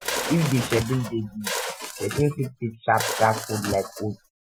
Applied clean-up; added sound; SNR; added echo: classical method Wiener filter.